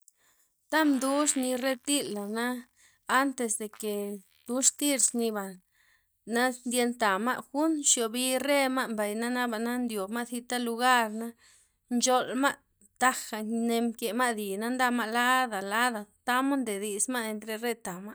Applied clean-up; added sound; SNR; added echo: neural mask model DeepFilterNet 3.